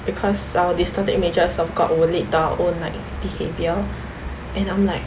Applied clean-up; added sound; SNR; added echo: none; none; none; none.